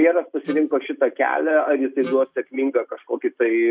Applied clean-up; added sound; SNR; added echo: neural mask model RNNoise.